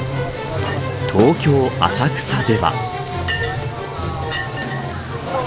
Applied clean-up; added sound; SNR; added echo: none; Chink, clink + Frying (food); 8 dB; none.